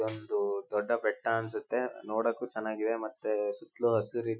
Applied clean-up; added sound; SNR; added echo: classical method Wiener filter.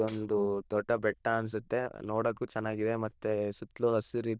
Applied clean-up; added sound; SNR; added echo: neural diffusion model UNIVERSE++.